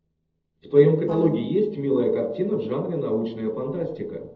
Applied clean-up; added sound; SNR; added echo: neural separator model SepFormer DNS4.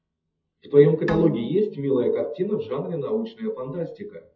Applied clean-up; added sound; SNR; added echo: classical method WPE with log-MMSE.